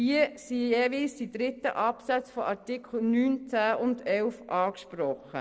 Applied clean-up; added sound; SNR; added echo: neural separator model SepFormer DNS4.